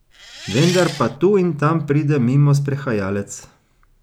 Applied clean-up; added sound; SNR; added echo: none; Engine; 12 dB; none.